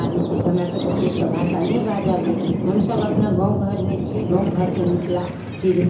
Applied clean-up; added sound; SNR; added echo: none; Thunder; 0 dB; reverberation time 0.7 s.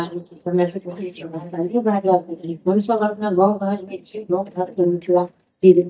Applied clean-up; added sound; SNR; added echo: neural mask model DeepFilterNet 3.